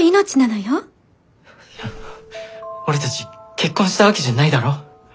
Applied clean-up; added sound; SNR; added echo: none; none; none; none.